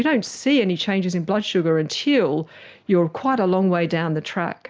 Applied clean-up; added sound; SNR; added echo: none; none; none; none.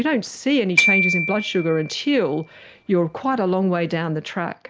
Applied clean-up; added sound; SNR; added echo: none; Glockenspiel; 3 dB; none.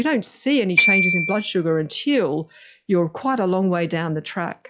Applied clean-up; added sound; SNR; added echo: classical method log-MMSE.